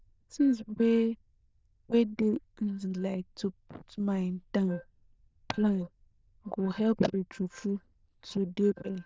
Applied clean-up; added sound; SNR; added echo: neural diffusion model UNIVERSE++.